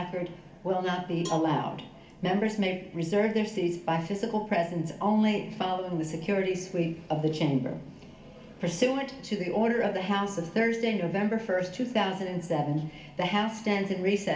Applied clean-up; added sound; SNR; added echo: none; Cowbell; 19 dB; reverberation time 0.4 s.